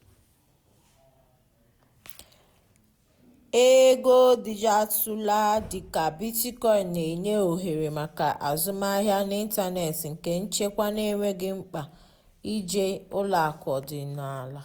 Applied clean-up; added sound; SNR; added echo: none; none; none; none.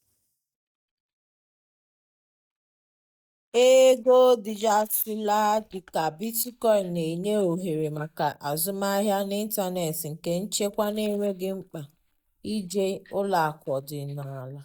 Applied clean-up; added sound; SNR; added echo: neural mask model DeepFilterNet 3.